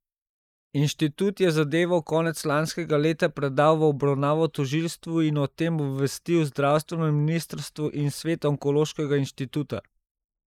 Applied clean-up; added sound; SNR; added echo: neural mask model Resemble Enhance denoiser.